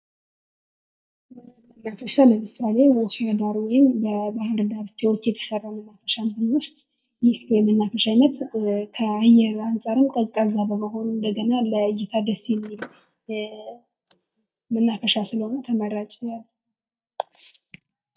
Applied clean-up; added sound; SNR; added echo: neural mask model DeepFilterNet 3.